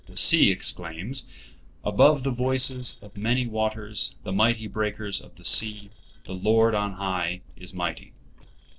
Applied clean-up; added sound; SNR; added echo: neural separator model SepFormer DNS4.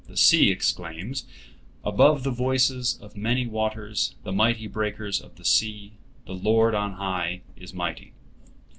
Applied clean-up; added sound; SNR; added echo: none; none; none; none.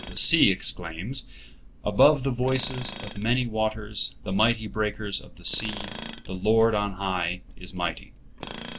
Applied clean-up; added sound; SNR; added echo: none; Tools; 16 dB; none.